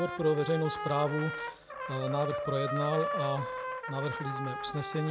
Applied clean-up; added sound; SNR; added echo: none; Trumpet; 4 dB; none.